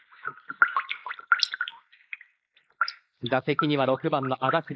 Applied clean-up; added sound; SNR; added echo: neural mask model Resemble Enhance denoiser.